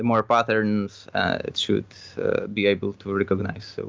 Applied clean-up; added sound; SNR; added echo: none; none; none; none.